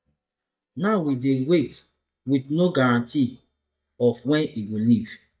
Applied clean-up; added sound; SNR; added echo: neural mask model DeepFilterNet 3.